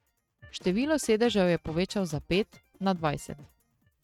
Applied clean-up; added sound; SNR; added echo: neural mask model RNNoise.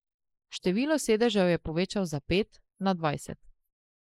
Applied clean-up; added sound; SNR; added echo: neural mask model Resemble Enhance denoiser.